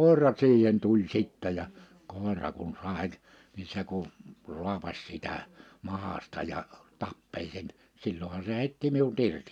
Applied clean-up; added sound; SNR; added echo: none; none; none; none.